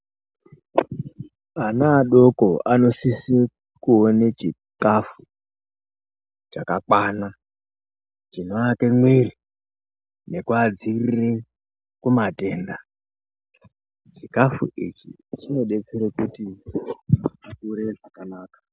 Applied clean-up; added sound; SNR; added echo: none; none; none; none.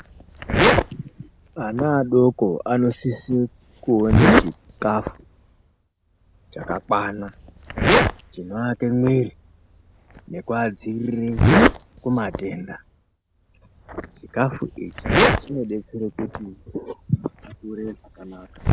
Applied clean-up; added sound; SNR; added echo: none; Zipper (clothing); -1 dB; none.